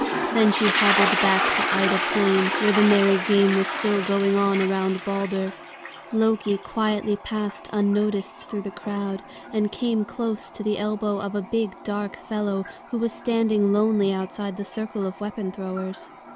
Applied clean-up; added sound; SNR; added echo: none; Toilet flush; 6 dB; none.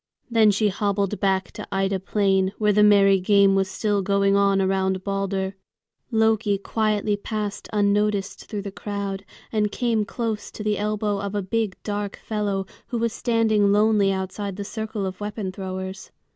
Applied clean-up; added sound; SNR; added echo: none; none; none; none.